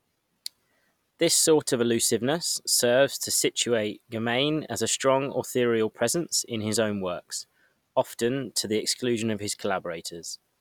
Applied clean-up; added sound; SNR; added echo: none; none; none; none.